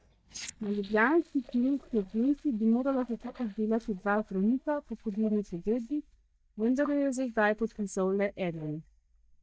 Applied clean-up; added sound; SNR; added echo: neural mask model DeepFilterNet 3.